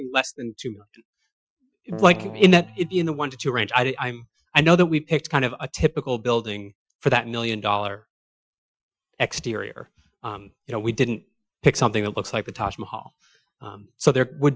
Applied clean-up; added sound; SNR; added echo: classical method Wiener filter.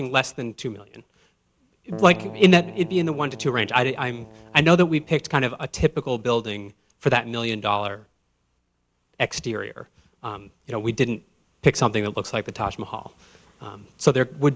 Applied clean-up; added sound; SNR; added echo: none; Keyboard (musical); 17 dB; none.